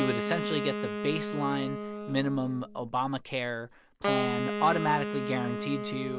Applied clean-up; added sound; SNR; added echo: none; Wind instrument, woodwind instrument; 3 dB; none.